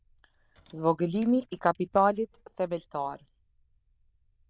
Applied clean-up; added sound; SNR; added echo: neural diffusion model UNIVERSE++.